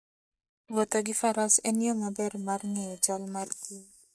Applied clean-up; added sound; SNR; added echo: neural mask model DeepFilterNet 3.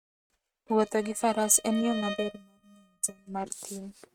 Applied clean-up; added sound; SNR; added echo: neural mask model RNNoise.